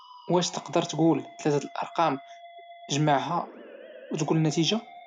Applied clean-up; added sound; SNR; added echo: none; Musical instrument; 19 dB; none.